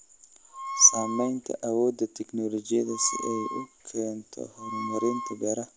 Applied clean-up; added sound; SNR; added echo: none; Wind instrument, woodwind instrument; 9 dB; none.